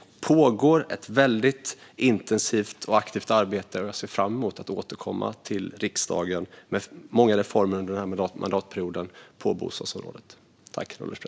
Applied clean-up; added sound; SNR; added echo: none; none; none; none.